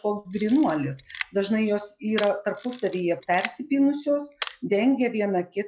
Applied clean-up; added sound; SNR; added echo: classical method log-MMSE.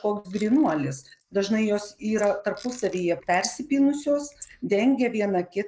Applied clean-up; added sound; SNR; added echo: neural mask model Resemble Enhance denoiser.